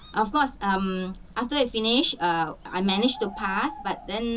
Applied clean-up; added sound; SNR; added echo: none; Bird; 17 dB; reverberation time 0.2 s.